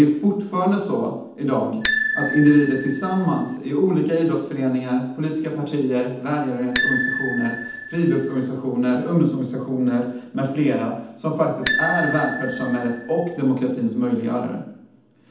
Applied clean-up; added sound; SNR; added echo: none; Bicycle bell; 9 dB; reverberation time 0.8 s.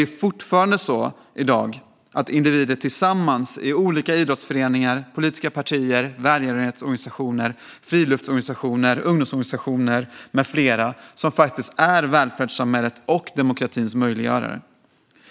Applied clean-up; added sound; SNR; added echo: none; none; none; none.